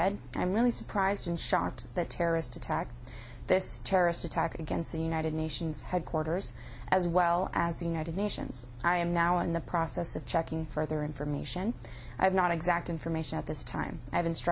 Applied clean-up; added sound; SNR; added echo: none; none; none; none.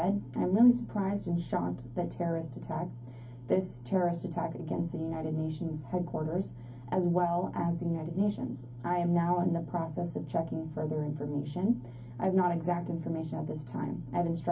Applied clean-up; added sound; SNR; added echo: none; none; none; reverberation time 0.3 s.